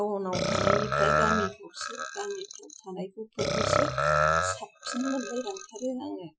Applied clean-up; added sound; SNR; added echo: classical method Wiener filter.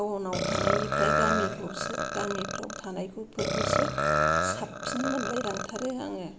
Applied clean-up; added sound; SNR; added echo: none; Burping, eructation; -5 dB; none.